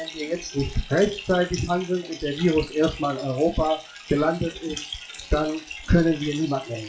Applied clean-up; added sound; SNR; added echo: classical method WPE with log-MMSE.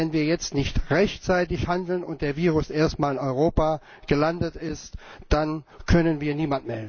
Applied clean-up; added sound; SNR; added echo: none; none; none; none.